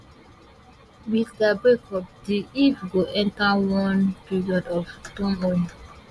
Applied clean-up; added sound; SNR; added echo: none; none; none; none.